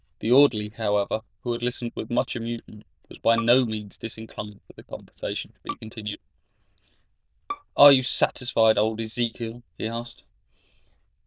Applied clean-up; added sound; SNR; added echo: neural diffusion model UNIVERSE++.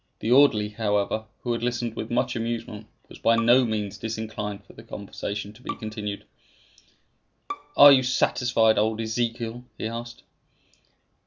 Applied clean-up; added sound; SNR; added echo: none; Bowed string instrument; 17 dB; none.